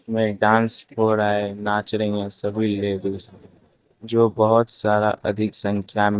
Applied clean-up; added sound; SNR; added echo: neural mask model DeepFilterNet 3.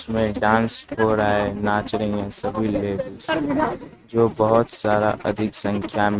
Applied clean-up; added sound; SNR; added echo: neural mask model RNNoise.